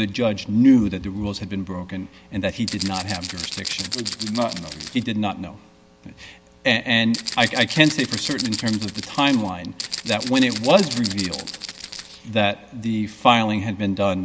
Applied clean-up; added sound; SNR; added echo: none; Rattle (instrument); 9 dB; none.